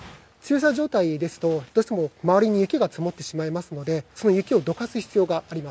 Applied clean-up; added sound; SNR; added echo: none; none; none; none.